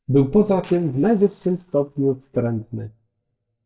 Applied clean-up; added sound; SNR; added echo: neural mask model DeepFilterNet 3.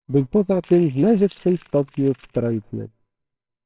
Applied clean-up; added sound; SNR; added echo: neural separator model SepFormer WHAMR!.